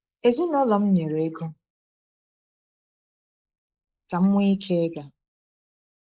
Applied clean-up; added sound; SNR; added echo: neural mask model Resemble Enhance denoiser.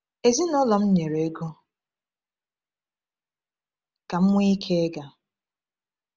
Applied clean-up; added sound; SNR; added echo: none; none; none; none.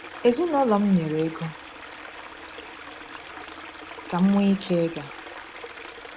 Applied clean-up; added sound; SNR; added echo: none; Stream; 13 dB; none.